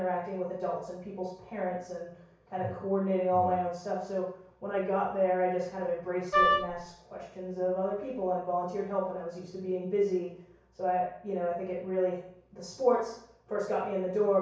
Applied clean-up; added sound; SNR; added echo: none; Wind instrument, woodwind instrument; -5 dB; reverberation time 0.6 s.